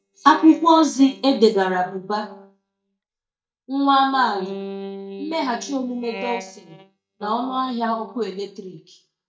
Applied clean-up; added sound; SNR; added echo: neural mask model DeepFilterNet 3.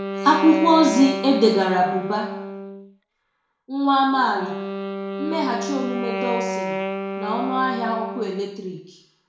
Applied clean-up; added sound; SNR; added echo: none; Wind instrument, woodwind instrument; 7 dB; reverberation time 0.6 s.